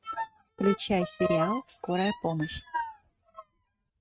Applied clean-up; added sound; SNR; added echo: neural mask model RNNoise.